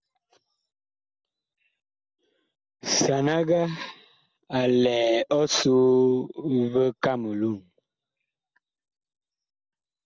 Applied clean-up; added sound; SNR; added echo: none; none; none; none.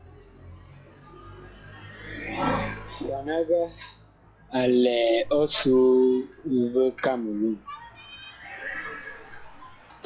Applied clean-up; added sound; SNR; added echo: classical method log-MMSE.